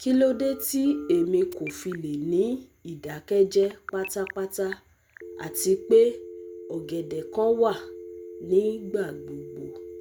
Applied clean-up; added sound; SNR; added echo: none; Telephone; 16 dB; none.